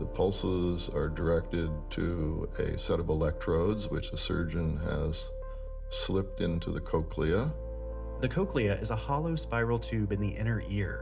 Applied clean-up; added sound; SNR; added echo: none; none; none; reverberation time 0.4 s.